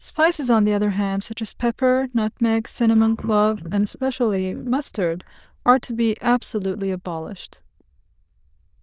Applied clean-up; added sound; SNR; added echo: neural diffusion model UNIVERSE++.